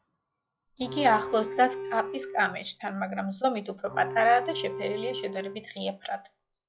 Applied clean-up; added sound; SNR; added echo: classical method log-MMSE.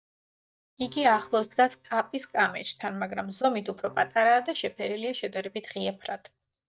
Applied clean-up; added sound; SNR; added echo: neural mask model DeepFilterNet 3.